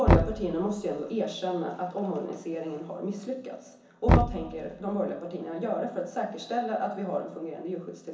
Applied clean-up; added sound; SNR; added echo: none; Knock; 0 dB; reverberation time 0.7 s.